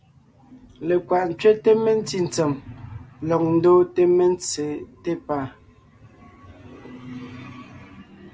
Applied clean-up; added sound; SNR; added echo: none; none; none; none.